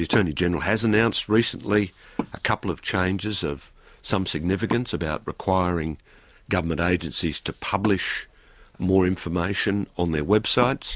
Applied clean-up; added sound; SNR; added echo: none; Wood; 15 dB; none.